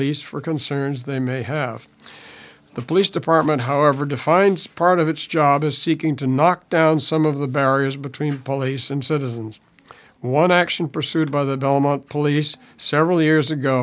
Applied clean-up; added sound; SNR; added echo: none; none; none; none.